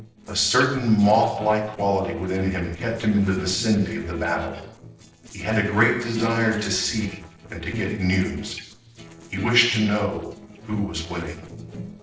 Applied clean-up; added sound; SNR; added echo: neural separator model SepFormer DNS4.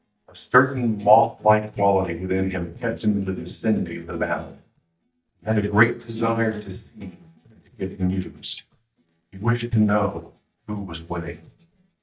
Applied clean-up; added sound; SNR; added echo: neural mask model DeepFilterNet 3.